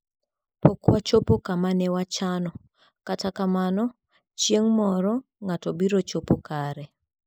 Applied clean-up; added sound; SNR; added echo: neural mask model Resemble Enhance denoiser.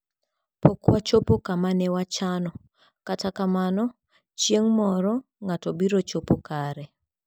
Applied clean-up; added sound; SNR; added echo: none; none; none; none.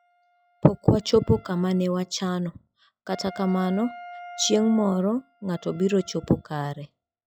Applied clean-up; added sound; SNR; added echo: classical method log-MMSE.